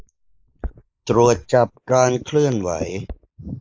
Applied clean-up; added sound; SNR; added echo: neural mask model Resemble Enhance denoiser.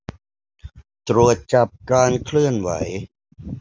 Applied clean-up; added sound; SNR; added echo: none; none; none; none.